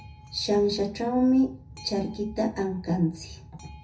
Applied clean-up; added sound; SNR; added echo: none; Boat, Water vehicle; 18 dB; reverberation time 0.3 s.